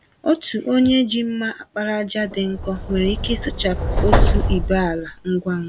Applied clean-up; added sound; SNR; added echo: none; Subway, metro, underground; -1 dB; none.